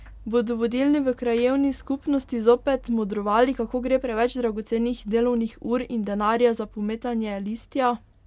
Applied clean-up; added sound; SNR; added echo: none; none; none; none.